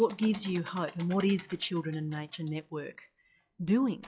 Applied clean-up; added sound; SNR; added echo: classical method log-MMSE.